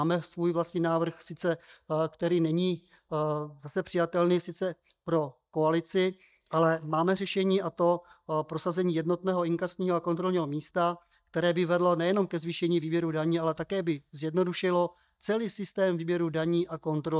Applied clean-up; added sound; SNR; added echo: neural mask model DeepFilterNet 3.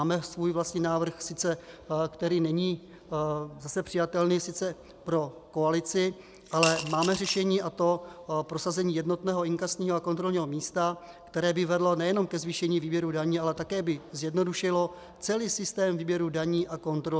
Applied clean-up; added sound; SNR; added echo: none; Coin (dropping) / Glass; 6 dB; none.